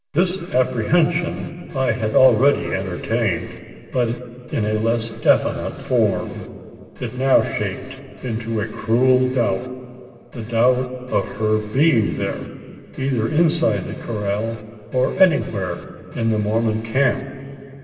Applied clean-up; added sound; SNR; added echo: none; none; none; reverberation time 2.2 s.